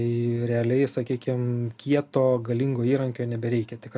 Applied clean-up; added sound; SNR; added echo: none; none; none; none.